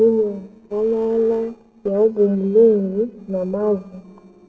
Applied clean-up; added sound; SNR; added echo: neural separator model SepFormer DNS4.